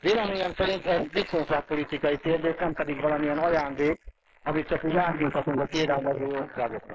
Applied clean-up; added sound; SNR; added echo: neural mask model Resemble Enhance denoiser.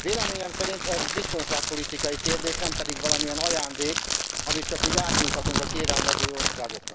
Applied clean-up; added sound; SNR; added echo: none; Crackle; -5 dB; none.